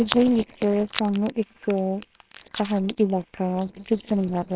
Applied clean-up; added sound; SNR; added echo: neural separator model SepFormer WHAMR!.